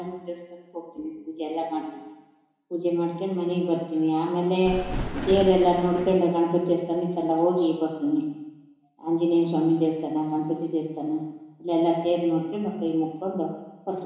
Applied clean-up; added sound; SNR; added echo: none; Thunder; 6 dB; reverberation time 1.0 s.